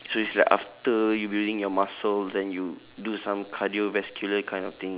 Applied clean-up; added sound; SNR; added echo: none; none; none; none.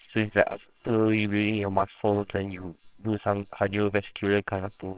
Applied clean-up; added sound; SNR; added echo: neural separator model SepFormer WHAMR!.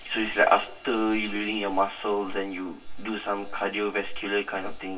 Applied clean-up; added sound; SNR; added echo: none; Mechanisms; 14 dB; reverberation time 0.1 s.